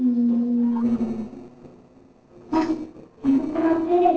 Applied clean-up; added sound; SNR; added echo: neural separator model SepFormer DNS4.